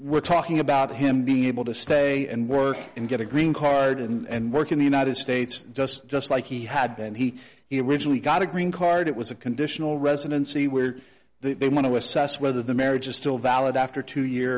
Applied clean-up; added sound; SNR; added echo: none; none; none; none.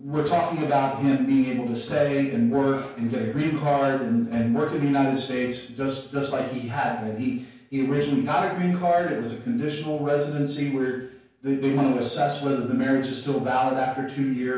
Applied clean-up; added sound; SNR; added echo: none; none; none; reverberation time 0.5 s.